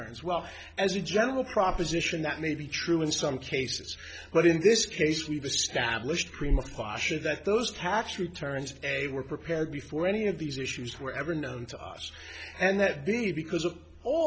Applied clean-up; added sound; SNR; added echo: none; none; none; none.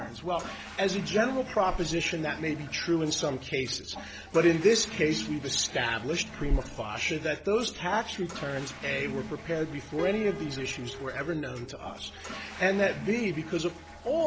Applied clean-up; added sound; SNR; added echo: none; Toilet flush / Water + Piano; 13 dB; none.